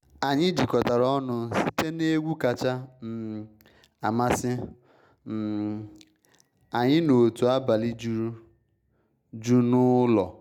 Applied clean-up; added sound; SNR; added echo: none; none; none; none.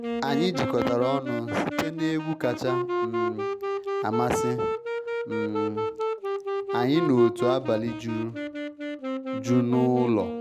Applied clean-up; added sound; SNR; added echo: none; Wind instrument, woodwind instrument; 2 dB; none.